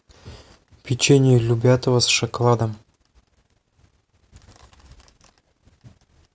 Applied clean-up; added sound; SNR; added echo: none; none; none; none.